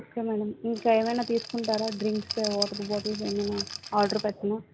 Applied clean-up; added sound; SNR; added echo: none; Rattle; 10 dB; none.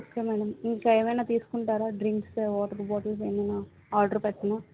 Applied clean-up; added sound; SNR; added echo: none; none; none; none.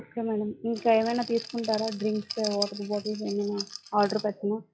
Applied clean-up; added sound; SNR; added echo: classical method log-MMSE.